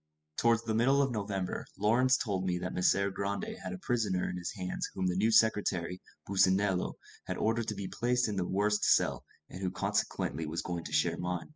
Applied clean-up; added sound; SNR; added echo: classical method spectral subtraction.